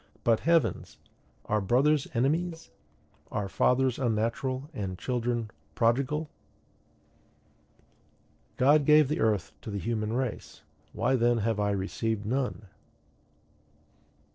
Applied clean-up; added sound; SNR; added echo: neural separator model SepFormer DNS4.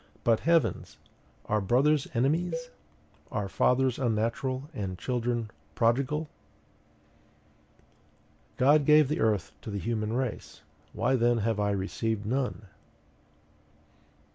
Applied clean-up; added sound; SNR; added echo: none; Cowbell; 14 dB; none.